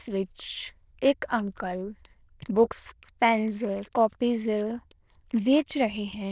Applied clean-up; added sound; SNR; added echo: neural diffusion model UNIVERSE++.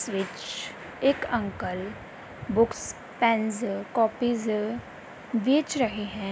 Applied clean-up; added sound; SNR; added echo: none; none; none; none.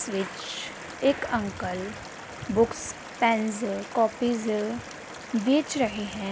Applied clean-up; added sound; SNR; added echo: none; Stream; 16 dB; none.